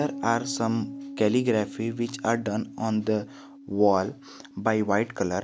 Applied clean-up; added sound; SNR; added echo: none; Piano; 14 dB; none.